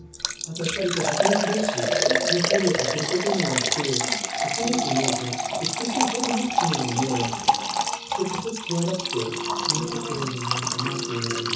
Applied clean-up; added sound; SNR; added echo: none; Liquid; -2 dB; reverberation time 0.6 s.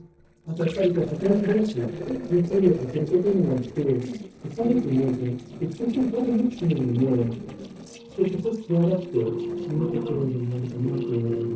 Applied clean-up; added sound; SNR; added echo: neural separator model SepFormer DNS4.